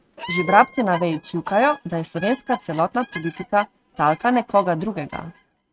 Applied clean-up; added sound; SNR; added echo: neural mask model RNNoise.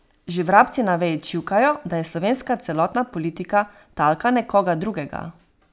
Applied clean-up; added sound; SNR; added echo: none; none; none; none.